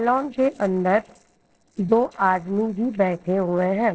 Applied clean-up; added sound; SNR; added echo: neural separator model SepFormer DNS4.